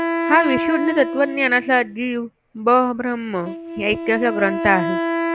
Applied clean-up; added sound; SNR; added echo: none; Wind instrument, woodwind instrument; 5 dB; none.